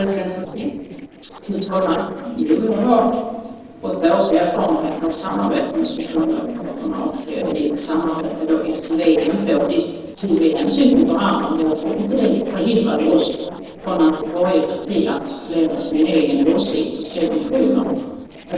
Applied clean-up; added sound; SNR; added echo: neural separator model SepFormer DNS4.